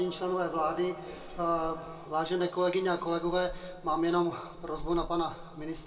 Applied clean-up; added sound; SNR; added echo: none; Meow / Purr; 15 dB; reverberation time 1.9 s.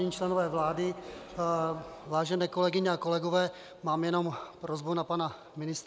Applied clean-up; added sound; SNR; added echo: none; none; none; none.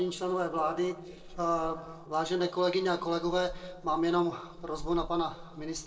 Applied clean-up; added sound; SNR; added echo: neural separator model SepFormer DNS4.